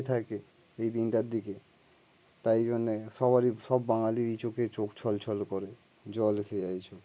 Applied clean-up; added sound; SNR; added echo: none; none; none; none.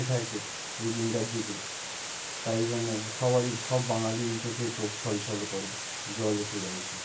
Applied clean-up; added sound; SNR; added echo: none; Water; 5 dB; reverberation time 0.2 s.